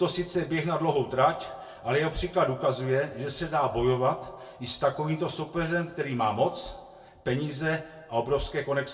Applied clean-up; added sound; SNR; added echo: none; none; none; reverberation time 0.2 s.